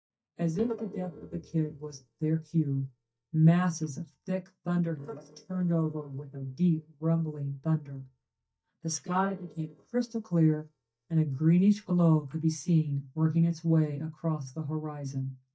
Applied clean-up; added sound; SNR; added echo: neural mask model DeepFilterNet 3.